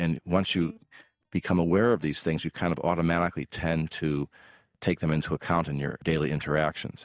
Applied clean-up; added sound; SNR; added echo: neural mask model DeepFilterNet 3.